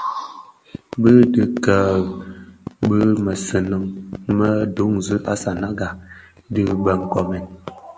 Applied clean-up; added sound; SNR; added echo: none; none; none; none.